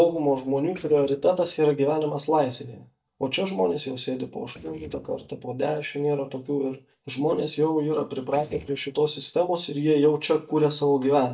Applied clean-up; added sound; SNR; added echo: neural mask model DeepFilterNet 3.